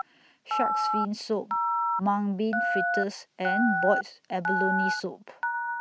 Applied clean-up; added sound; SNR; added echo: neural mask model RNNoise.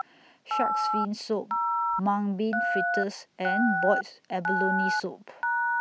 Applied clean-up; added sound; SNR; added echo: none; Telephone; -2 dB; none.